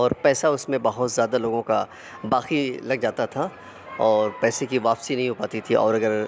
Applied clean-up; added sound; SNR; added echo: none; none; none; none.